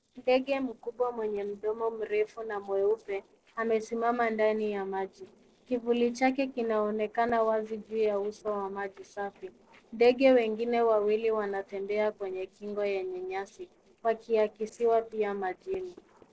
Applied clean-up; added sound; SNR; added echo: neural separator model SepFormer DNS4.